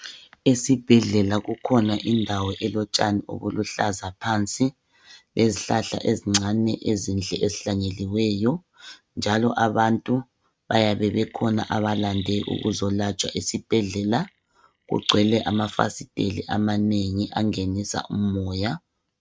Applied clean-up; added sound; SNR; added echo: neural mask model RNNoise.